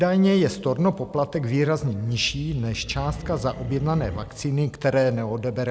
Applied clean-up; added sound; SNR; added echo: none; Animal; 13 dB; none.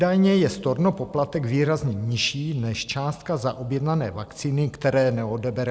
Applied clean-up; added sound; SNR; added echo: none; none; none; none.